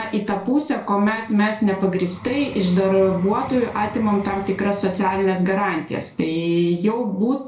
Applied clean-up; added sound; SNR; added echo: none; Vehicle; 19 dB; reverberation time 0.4 s.